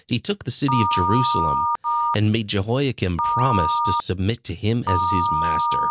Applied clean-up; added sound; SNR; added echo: none; Telephone; 0 dB; none.